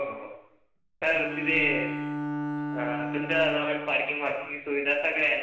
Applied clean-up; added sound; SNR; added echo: none; Bowed string instrument; 7 dB; reverberation time 0.9 s.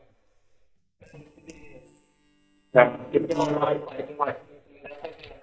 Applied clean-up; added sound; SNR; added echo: neural mask model DeepFilterNet 3.